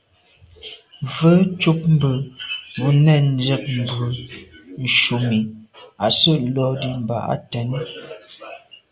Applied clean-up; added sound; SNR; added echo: none; none; none; none.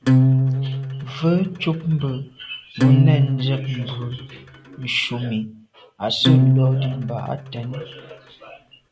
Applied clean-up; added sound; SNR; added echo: none; Acoustic guitar; -4 dB; none.